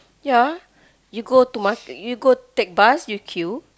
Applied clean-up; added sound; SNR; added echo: none; none; none; none.